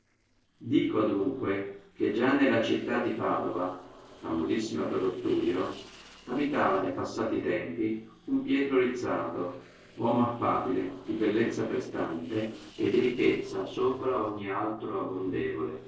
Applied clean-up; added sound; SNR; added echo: neural separator model SepFormer DNS4.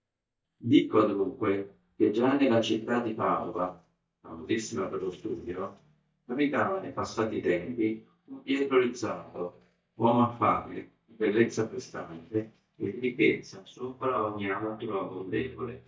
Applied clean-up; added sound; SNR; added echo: neural mask model DeepFilterNet 3.